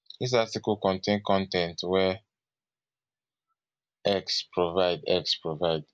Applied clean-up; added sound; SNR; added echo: none; none; none; none.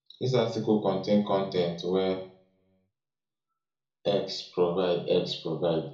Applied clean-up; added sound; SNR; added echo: none; none; none; reverberation time 0.5 s.